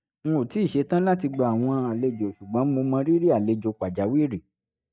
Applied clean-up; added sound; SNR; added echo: neural mask model DeepFilterNet 3.